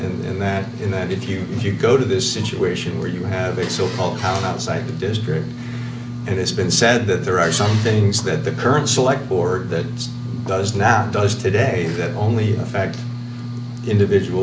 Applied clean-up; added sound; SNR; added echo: none; Mechanical fan; 19 dB; none.